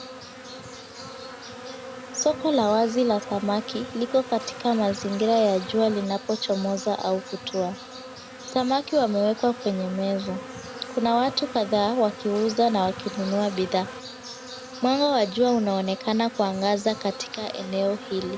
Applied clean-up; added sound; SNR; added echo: none; Insect; 13 dB; none.